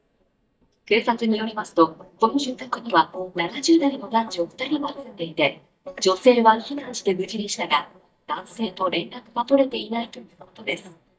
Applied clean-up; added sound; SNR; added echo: neural mask model DeepFilterNet 3.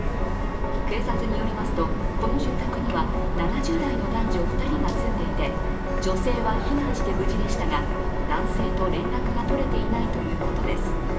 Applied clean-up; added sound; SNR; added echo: none; Subway, metro, underground; -3 dB; reverberation time 2.2 s.